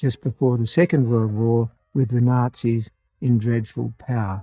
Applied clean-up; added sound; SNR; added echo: neural mask model DeepFilterNet 3.